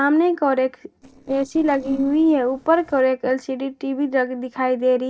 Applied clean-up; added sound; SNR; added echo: neural separator model SepFormer DNS4.